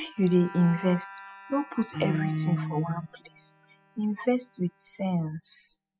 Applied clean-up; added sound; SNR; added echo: classical method spectral subtraction.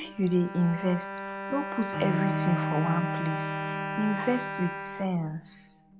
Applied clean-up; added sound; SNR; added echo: none; Bowed string instrument + Bowed string instrument; 3 dB; none.